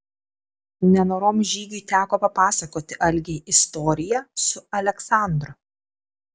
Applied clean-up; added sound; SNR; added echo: none; none; none; none.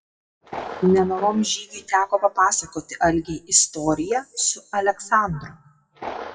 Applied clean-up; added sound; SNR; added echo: classical method WPE with log-MMSE.